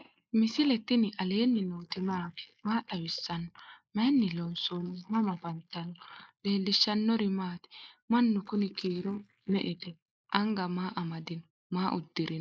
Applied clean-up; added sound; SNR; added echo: neural mask model Resemble Enhance denoiser.